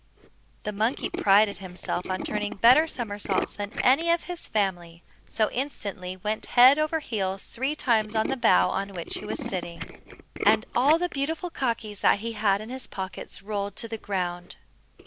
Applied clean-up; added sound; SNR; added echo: none; Tools; 12 dB; none.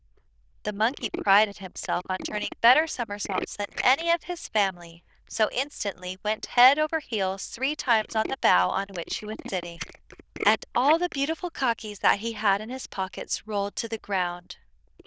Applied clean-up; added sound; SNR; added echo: neural diffusion model UNIVERSE++.